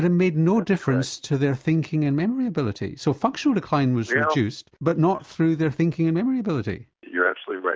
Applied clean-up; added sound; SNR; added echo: none; none; none; none.